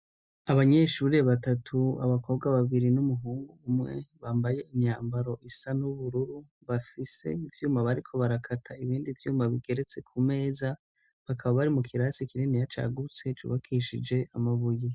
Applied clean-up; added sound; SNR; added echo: none; none; none; none.